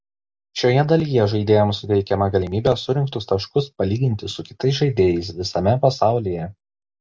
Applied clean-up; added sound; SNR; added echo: none; none; none; none.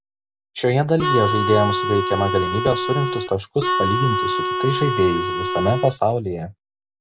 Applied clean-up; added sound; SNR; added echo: none; Harmonica; 1 dB; none.